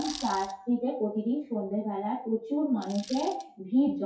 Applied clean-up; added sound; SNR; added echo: classical method WPE with log-MMSE.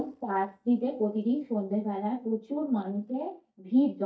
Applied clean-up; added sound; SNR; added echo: neural mask model DeepFilterNet 3.